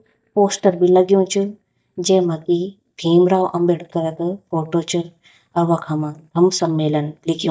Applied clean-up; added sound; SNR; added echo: neural mask model DeepFilterNet 3.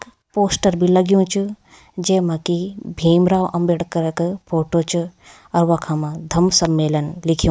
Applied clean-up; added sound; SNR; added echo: none; none; none; none.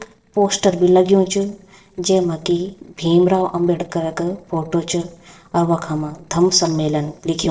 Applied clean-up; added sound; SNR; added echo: neural separator model SepFormer DNS4.